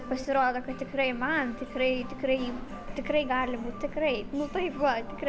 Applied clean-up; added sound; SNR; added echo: none; none; none; none.